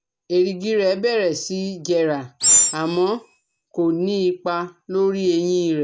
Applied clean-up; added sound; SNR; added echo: none; Animal; -2 dB; none.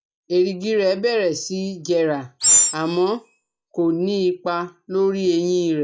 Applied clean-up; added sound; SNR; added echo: classical method log-MMSE.